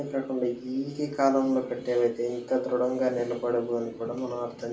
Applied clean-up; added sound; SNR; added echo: none; none; none; reverberation time 0.3 s.